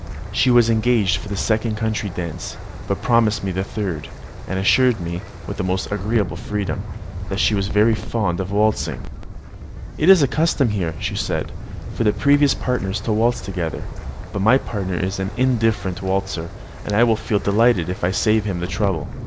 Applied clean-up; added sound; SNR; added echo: none; Wind; 9 dB; none.